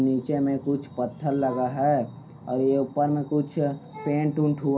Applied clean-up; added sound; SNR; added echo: none; none; none; reverberation time 0.3 s.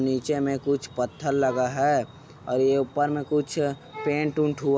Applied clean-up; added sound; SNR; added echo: none; none; none; none.